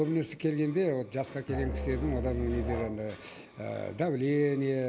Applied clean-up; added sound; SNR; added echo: none; Musical instrument; 4 dB; none.